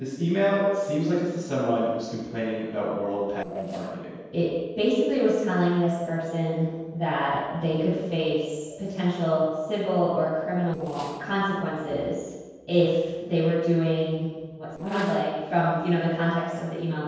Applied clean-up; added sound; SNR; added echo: neural separator model SepFormer DNS4.